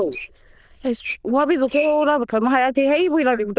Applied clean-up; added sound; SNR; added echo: neural diffusion model UNIVERSE++.